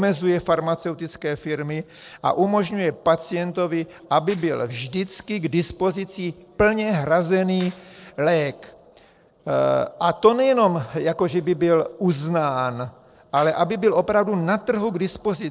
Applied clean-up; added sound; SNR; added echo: neural separator model SepFormer DNS4.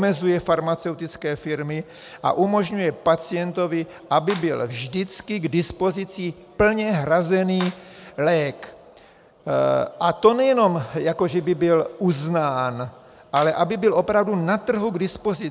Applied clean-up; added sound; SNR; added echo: none; Clapping; 20 dB; none.